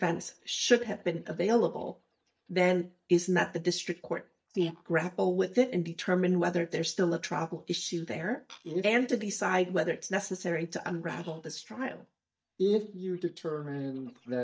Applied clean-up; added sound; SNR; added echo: neural mask model DeepFilterNet 3.